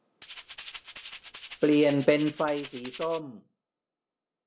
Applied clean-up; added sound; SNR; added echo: none; Rattle (instrument); 16 dB; none.